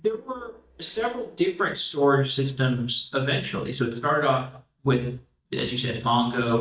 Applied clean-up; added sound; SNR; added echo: neural mask model DeepFilterNet 3.